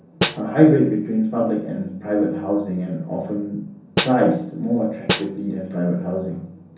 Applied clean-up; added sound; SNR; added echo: none; Snare drum; 6 dB; reverberation time 0.6 s.